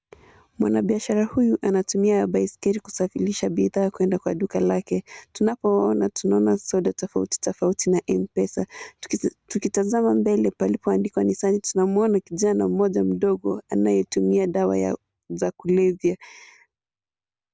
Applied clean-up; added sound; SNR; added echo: none; none; none; none.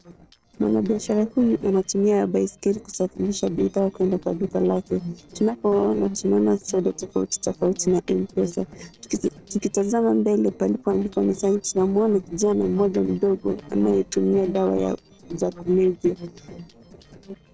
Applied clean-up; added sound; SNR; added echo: neural separator model SepFormer DNS4.